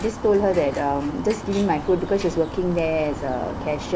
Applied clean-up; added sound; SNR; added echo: none; Bird; 10 dB; none.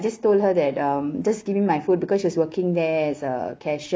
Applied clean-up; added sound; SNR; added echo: none; none; none; none.